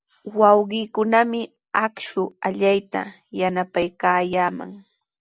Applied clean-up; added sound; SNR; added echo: none; none; none; none.